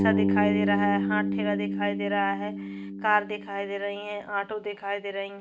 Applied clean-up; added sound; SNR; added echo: none; Bass guitar; 0 dB; none.